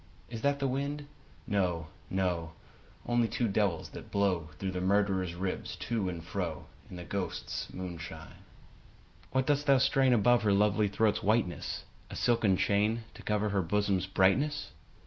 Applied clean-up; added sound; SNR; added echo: none; none; none; none.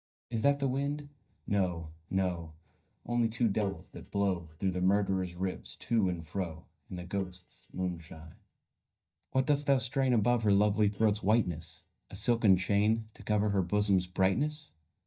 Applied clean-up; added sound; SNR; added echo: neural mask model DeepFilterNet 3.